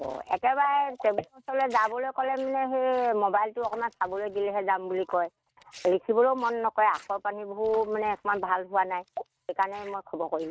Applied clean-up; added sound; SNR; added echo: neural mask model RNNoise.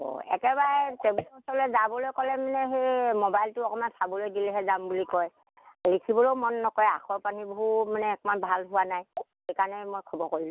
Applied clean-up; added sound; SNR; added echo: none; none; none; none.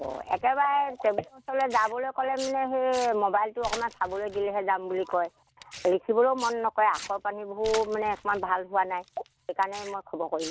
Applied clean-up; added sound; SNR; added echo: none; Tearing; 18 dB; none.